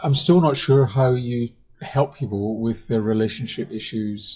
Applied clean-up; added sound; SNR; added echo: classical method WPE with log-MMSE.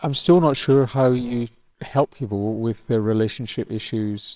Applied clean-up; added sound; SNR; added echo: neural separator model SepFormer WHAMR!.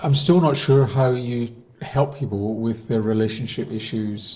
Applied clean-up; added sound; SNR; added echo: neural separator model SepFormer DNS4.